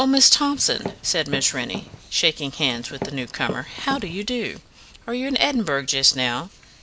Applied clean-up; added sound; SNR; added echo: none; Walk, footsteps; 11 dB; none.